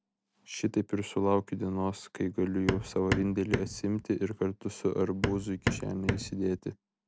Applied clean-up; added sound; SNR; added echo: none; Hammer; 2 dB; none.